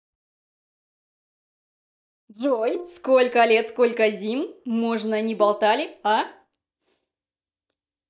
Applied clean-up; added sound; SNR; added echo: neural mask model DeepFilterNet 3.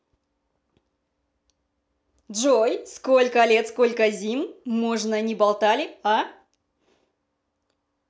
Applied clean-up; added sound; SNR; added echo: none; none; none; none.